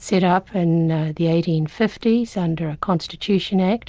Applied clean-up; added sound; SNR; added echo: none; none; none; none.